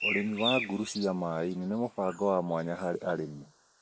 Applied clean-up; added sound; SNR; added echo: neural mask model Resemble Enhance denoiser.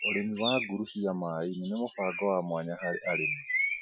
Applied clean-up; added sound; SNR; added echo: classical method Wiener filter.